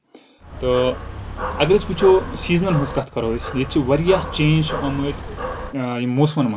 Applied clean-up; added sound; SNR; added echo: none; Dog; 9 dB; none.